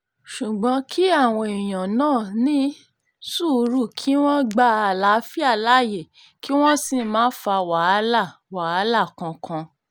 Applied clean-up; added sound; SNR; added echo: none; Wood; 14 dB; none.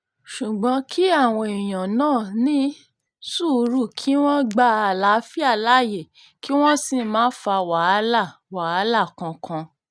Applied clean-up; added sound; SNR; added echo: neural mask model RNNoise.